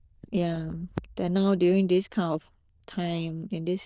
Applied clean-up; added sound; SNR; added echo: neural diffusion model UNIVERSE++.